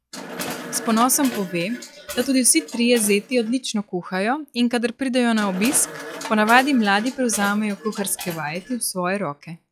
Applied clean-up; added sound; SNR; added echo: classical method log-MMSE.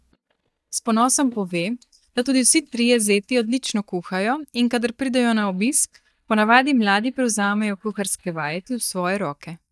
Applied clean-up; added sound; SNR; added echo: neural mask model DeepFilterNet 3.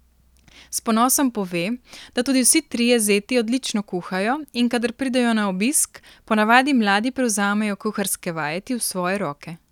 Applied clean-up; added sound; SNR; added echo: none; none; none; none.